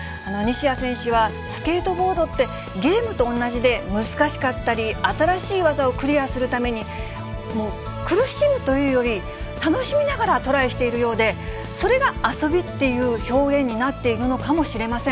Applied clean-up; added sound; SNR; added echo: none; none; none; none.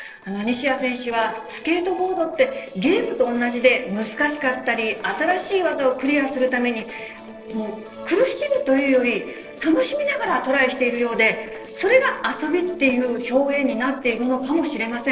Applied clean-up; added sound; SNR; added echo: neural separator model SepFormer DNS4.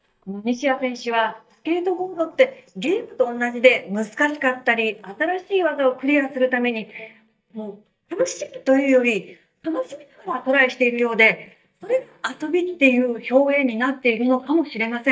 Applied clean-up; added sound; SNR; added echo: neural mask model DeepFilterNet 3.